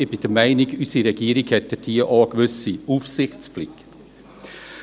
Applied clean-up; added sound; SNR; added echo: none; none; none; none.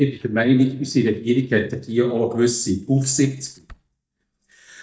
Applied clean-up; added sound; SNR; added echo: neural mask model DeepFilterNet 3.